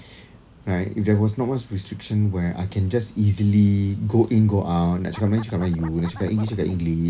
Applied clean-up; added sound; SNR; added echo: none; Scratching (performance technique); 19 dB; none.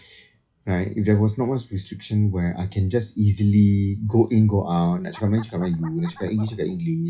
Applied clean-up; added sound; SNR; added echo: classical method log-MMSE.